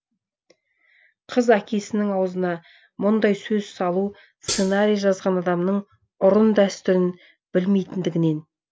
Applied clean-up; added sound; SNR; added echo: none; Hi-hat; 7 dB; none.